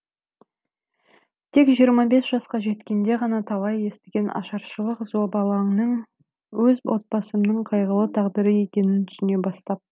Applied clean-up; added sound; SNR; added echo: none; none; none; none.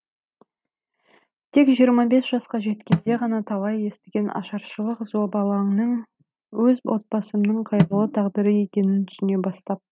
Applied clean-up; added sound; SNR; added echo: neural mask model RNNoise.